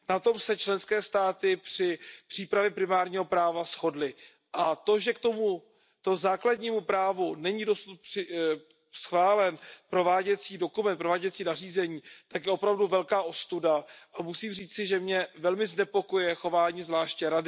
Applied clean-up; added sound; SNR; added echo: none; none; none; none.